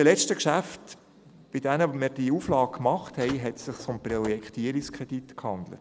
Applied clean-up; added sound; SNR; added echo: none; Car; 18 dB; none.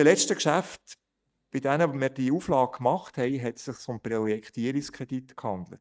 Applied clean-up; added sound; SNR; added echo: neural mask model DeepFilterNet 3.